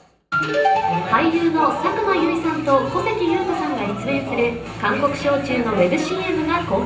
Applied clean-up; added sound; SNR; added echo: none; none; none; reverberation time 0.6 s.